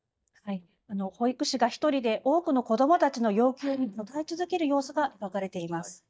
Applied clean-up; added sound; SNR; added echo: neural mask model DeepFilterNet 3.